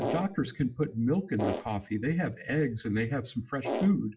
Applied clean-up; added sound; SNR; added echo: classical method WPE with log-MMSE.